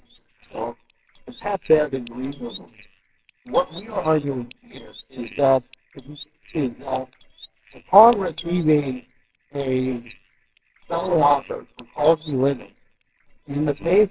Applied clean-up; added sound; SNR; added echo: neural separator model SepFormer WHAMR!.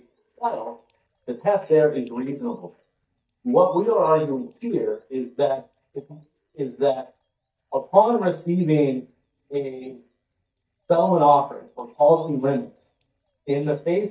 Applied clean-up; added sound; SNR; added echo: neural mask model DeepFilterNet 3.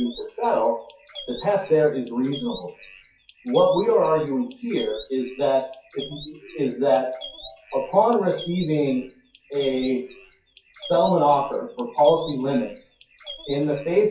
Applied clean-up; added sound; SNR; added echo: classical method WPE with log-MMSE.